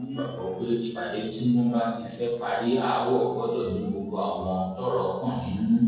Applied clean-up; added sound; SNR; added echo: neural separator model SepFormer DNS4.